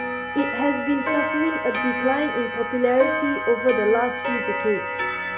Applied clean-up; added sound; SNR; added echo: none; Clock; 3 dB; none.